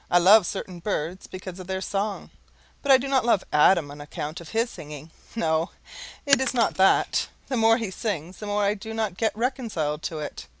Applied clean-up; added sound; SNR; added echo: none; Shatter; 9 dB; none.